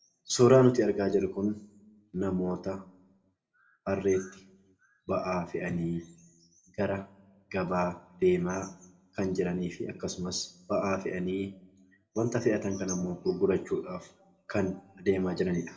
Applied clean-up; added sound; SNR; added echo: none; none; none; reverberation time 0.4 s.